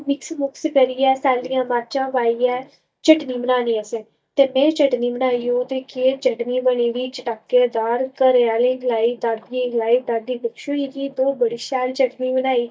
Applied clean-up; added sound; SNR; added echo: neural mask model DeepFilterNet 3.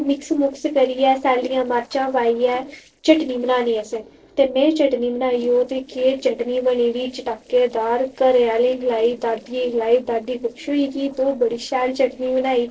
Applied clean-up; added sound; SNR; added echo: neural separator model SepFormer DNS4.